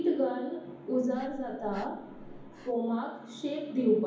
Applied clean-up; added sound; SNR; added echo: none; Breathing; 17 dB; reverberation time 1.2 s.